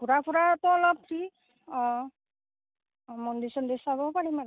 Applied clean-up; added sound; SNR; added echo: none; none; none; none.